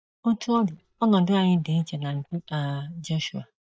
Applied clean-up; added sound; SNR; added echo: neural mask model DeepFilterNet 3.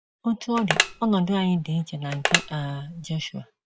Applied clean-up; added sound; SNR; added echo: none; Telephone; 3 dB; none.